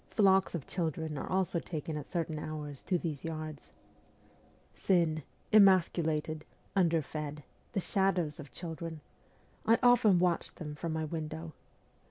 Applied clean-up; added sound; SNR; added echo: none; none; none; none.